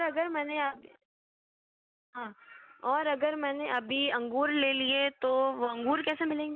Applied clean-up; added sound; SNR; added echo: none; none; none; none.